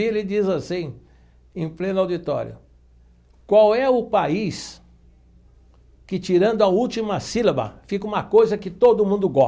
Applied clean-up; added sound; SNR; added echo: none; none; none; none.